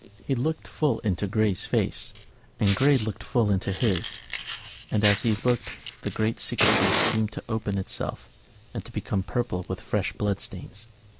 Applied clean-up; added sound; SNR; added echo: none; Fire; 8 dB; none.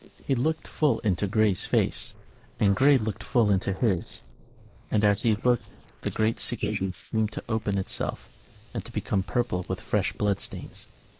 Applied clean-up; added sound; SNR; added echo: neural mask model Resemble Enhance denoiser.